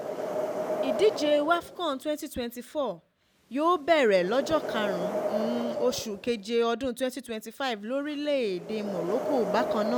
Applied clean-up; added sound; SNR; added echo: none; Wind; 6 dB; none.